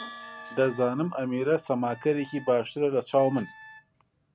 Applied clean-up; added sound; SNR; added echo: none; Bell + Wind instrument, woodwind instrument; 20 dB; none.